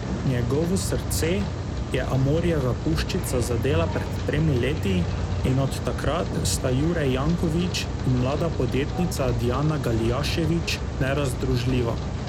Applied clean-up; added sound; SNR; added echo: none; Rain; 2 dB; none.